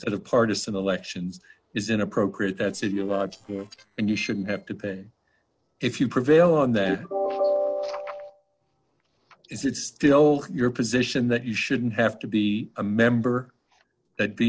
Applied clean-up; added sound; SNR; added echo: neural separator model SepFormer DNS4.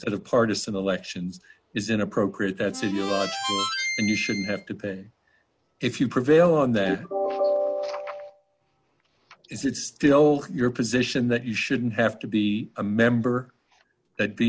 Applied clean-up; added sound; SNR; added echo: none; Harmonica; 6 dB; none.